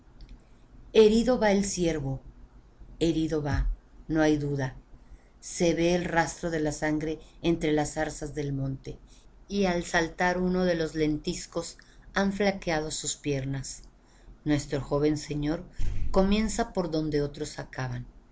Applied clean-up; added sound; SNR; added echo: none; Bass drum; 1 dB; none.